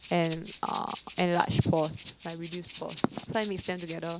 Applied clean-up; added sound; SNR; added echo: none; Rattle (instrument); 13 dB; none.